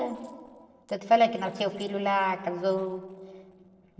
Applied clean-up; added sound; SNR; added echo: neural separator model SepFormer DNS4.